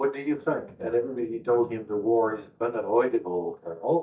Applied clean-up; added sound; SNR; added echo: neural mask model DeepFilterNet 3.